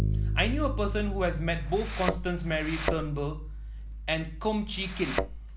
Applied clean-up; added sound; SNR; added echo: none; Thump, thud + Bass guitar; 1 dB; none.